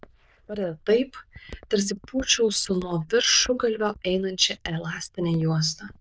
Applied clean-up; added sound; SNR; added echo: neural diffusion model UNIVERSE++.